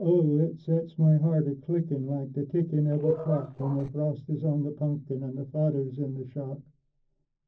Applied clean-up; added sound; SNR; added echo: neural separator model SepFormer DNS4.